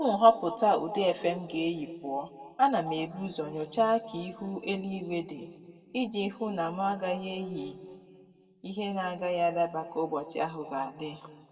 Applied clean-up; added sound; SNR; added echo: none; none; none; reverberation time 1.5 s.